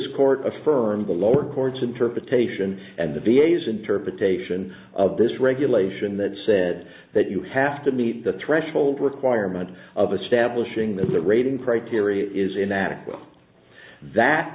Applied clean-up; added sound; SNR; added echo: none; none; none; none.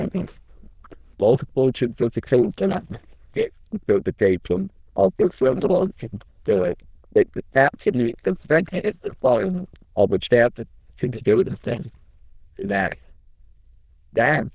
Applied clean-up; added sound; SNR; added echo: neural diffusion model UNIVERSE++.